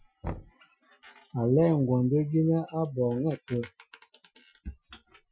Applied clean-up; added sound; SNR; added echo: classical method Wiener filter.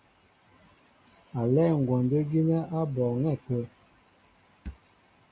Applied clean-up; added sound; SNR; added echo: none; none; none; none.